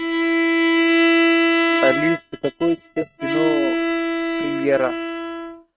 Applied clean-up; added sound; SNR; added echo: neural mask model RNNoise.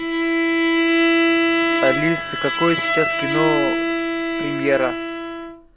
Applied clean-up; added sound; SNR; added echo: none; Bowed string instrument; -5 dB; none.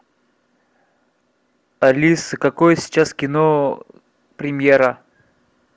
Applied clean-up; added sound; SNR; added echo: none; none; none; none.